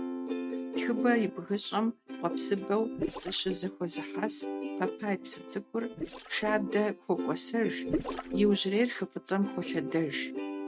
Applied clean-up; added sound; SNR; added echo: neural mask model RNNoise.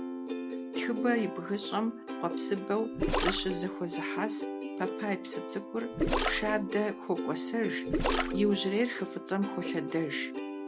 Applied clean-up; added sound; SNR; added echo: none; Plucked string instrument + Gurgling; 1 dB; none.